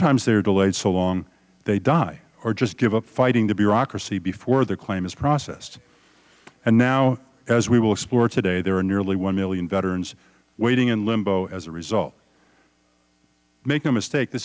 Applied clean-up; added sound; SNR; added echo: none; none; none; none.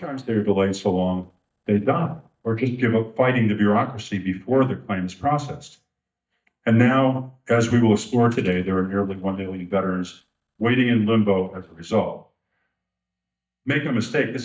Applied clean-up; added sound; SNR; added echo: neural mask model DeepFilterNet 3.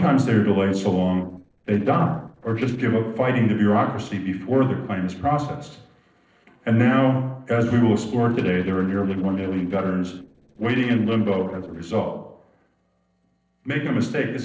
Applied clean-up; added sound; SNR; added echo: neural separator model SepFormer DNS4.